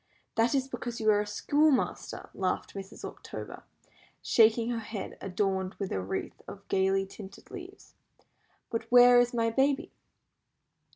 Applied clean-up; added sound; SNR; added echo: none; none; none; none.